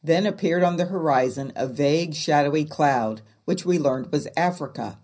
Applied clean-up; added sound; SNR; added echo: none; none; none; reverberation time 0.4 s.